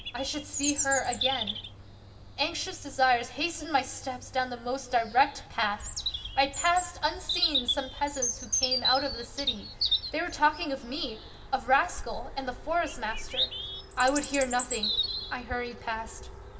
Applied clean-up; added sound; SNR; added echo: none; Bird vocalization, bird call, bird song; 4 dB; reverberation time 1.5 s.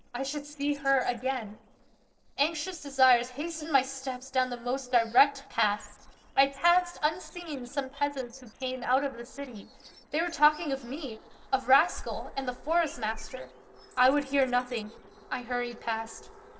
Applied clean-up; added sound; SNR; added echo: neural separator model SepFormer DNS4.